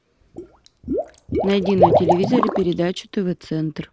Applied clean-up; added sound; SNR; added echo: none; Liquid; 0 dB; none.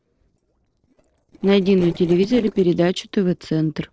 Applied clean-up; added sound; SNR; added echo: neural separator model SepFormer DNS4.